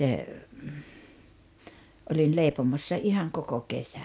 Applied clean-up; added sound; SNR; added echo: none; none; none; none.